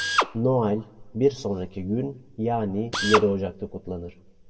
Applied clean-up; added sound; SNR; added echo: none; Drill; 5 dB; reverberation time 1.3 s.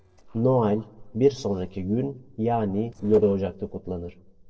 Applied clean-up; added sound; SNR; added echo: neural separator model SepFormer DNS4.